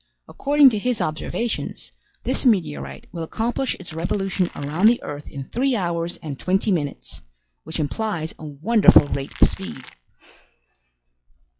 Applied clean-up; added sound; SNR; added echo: classical method log-MMSE.